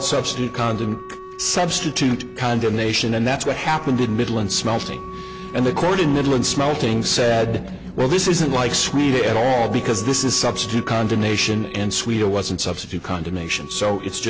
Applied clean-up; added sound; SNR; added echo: none; Wind instrument, woodwind instrument; 17 dB; none.